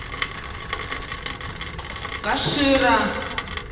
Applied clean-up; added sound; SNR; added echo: none; Rain; 6 dB; reverberation time 1.2 s.